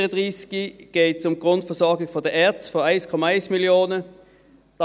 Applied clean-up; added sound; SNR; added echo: none; none; none; none.